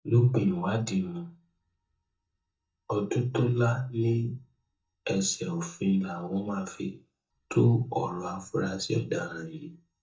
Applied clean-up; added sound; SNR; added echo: neural mask model DeepFilterNet 3.